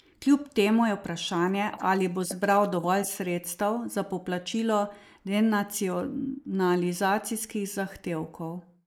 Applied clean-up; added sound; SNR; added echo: neural mask model Resemble Enhance denoiser.